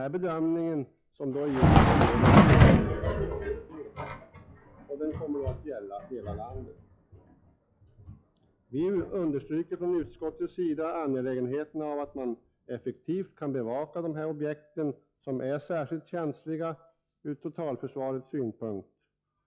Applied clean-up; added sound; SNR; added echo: classical method log-MMSE.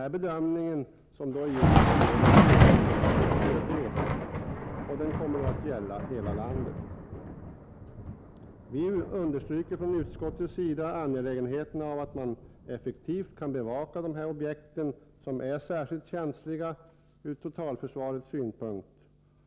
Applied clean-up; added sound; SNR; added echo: none; Thunder; -4 dB; none.